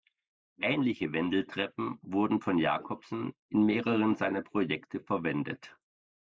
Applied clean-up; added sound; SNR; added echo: neural mask model Resemble Enhance denoiser.